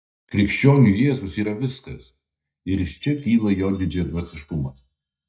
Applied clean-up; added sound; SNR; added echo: neural mask model DeepFilterNet 3.